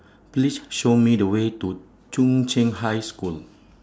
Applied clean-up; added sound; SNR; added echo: none; none; none; none.